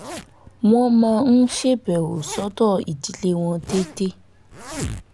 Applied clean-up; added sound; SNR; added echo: none; Zipper (clothing); 16 dB; none.